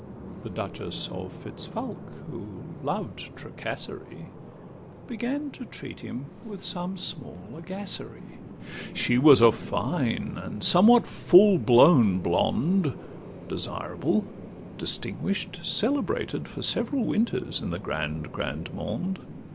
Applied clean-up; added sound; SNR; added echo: none; Bird vocalization, bird call, bird song; 14 dB; none.